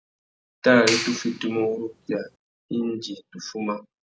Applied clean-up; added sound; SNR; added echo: none; Clapping; 6 dB; none.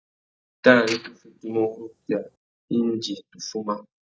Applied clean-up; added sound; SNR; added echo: neural mask model DeepFilterNet 3.